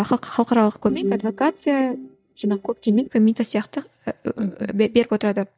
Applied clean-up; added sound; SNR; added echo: neural mask model DeepFilterNet 3.